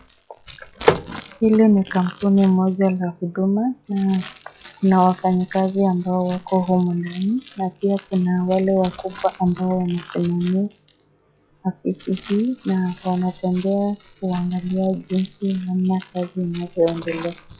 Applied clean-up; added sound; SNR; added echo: classical method log-MMSE.